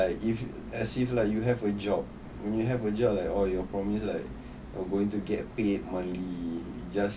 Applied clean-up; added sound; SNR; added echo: none; none; none; none.